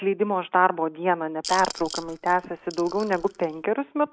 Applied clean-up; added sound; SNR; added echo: neural mask model RNNoise.